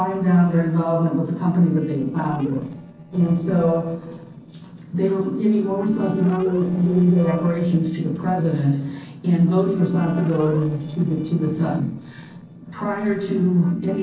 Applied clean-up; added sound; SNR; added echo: neural separator model SepFormer DNS4.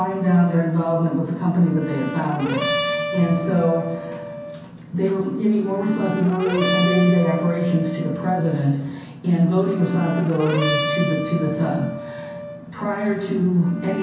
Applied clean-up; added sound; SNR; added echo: none; Brass instrument; 8 dB; reverberation time 0.6 s.